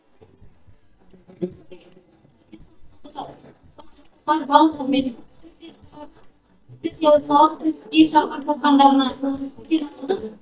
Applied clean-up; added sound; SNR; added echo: neural mask model DeepFilterNet 3.